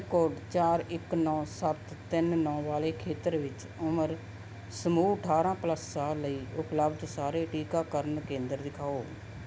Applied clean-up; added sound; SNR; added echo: none; none; none; none.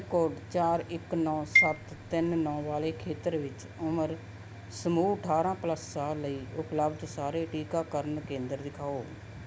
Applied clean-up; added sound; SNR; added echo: none; Marimba, xylophone; -1 dB; none.